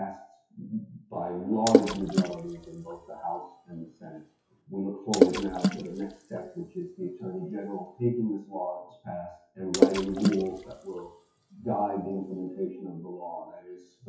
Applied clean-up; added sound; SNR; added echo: classical method WPE with log-MMSE.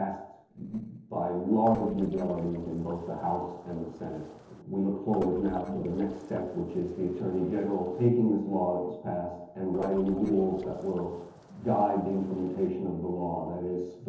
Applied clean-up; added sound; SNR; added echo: neural separator model SepFormer DNS4.